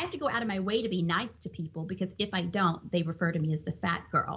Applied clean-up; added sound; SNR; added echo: none; none; none; none.